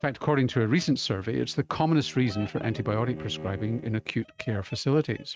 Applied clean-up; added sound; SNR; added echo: neural mask model RNNoise.